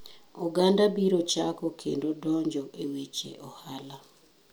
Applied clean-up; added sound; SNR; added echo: none; none; none; none.